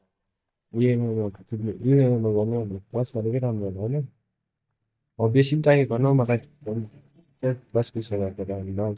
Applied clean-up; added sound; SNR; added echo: neural mask model DeepFilterNet 3.